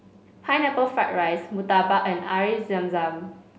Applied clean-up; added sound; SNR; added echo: none; none; none; none.